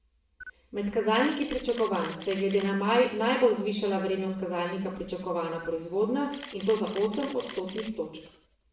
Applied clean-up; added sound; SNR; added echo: none; Camera; 17 dB; reverberation time 0.7 s.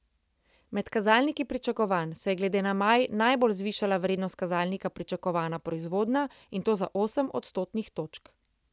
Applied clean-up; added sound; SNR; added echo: none; none; none; none.